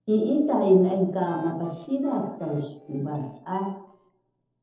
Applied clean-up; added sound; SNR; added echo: neural separator model SepFormer DNS4.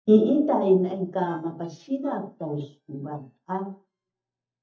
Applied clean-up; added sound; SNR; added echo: neural mask model DeepFilterNet 3.